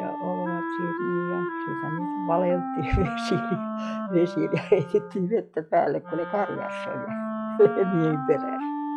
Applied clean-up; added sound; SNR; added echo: classical method log-MMSE.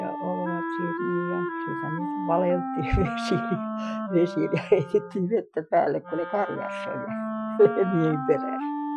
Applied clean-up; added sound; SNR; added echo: classical method Wiener filter.